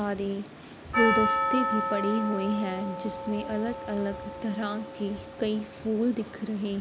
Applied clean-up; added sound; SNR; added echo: none; Percussion; 3 dB; none.